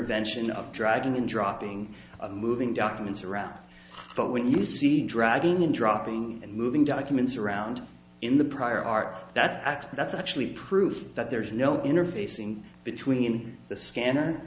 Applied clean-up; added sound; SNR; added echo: none; none; none; none.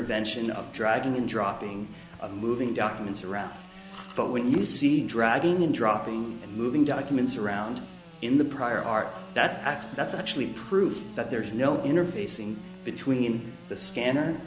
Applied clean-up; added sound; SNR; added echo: none; Sawing / Engine; 18 dB; none.